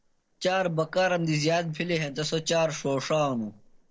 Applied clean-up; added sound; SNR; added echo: neural separator model SepFormer DNS4.